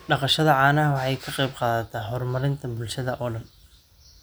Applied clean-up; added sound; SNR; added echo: none; none; none; none.